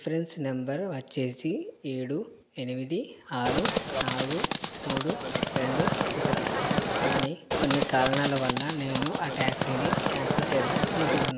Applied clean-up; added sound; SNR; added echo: none; Livestock, farm animals, working animals; -3 dB; none.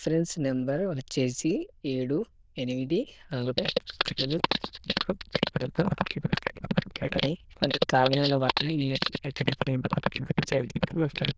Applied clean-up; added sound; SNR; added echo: neural diffusion model UNIVERSE++.